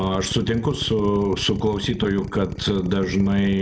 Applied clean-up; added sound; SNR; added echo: none; Drill; 11 dB; none.